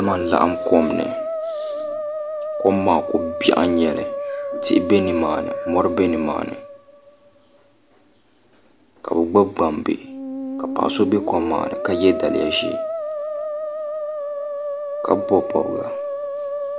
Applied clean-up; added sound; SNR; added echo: none; Musical instrument; 5 dB; none.